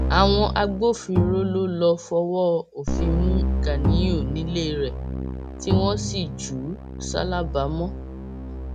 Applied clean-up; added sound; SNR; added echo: none; Bowed string instrument + Keyboard (musical); 1 dB; none.